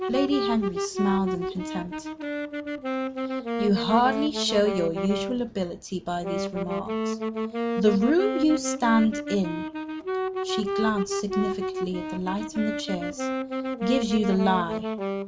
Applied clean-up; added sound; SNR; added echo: none; Wind instrument, woodwind instrument; 3 dB; none.